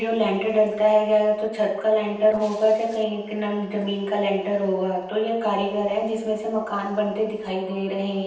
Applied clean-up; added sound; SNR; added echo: neural separator model SepFormer DNS4.